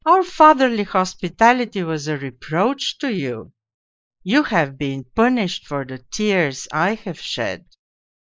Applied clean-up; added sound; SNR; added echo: neural mask model Resemble Enhance denoiser.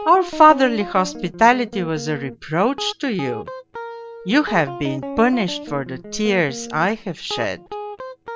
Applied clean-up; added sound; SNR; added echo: none; Guitar; 12 dB; none.